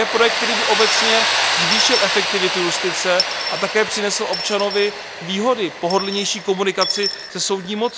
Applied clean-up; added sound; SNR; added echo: none; Tools + Coin (dropping) / Dishes, pots, and pans; 1 dB; none.